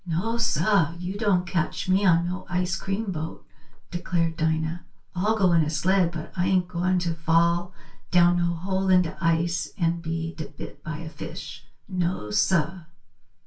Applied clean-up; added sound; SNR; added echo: none; none; none; reverberation time 0.2 s.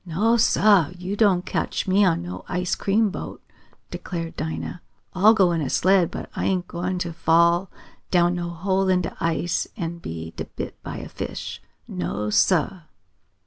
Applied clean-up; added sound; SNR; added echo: none; none; none; none.